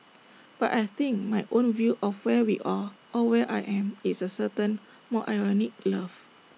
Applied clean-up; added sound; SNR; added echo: none; none; none; none.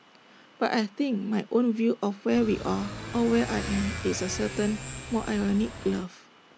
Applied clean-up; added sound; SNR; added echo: none; Motorcycle / Accelerating, revving, vroom; 9 dB; none.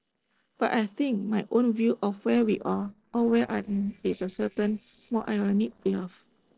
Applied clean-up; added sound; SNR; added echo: neural separator model SepFormer DNS4.